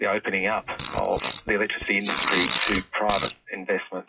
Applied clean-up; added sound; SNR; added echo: classical method WPE with log-MMSE.